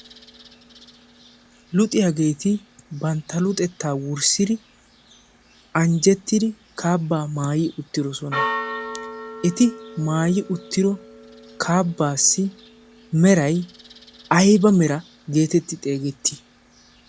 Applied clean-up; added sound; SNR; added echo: none; Church bell; 16 dB; none.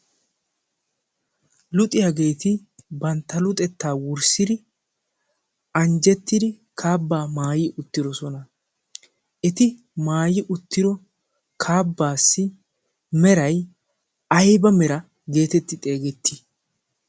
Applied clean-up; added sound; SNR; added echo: none; none; none; none.